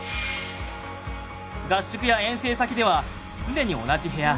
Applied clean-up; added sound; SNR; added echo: none; none; none; none.